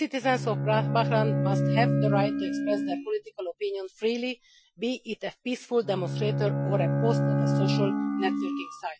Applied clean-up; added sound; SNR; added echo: classical method Wiener filter.